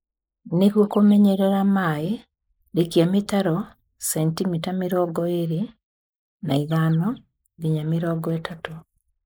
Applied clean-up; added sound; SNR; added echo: neural mask model Resemble Enhance denoiser.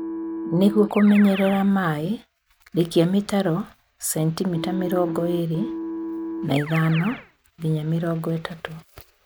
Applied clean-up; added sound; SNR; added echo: none; Keyboard (musical); 11 dB; none.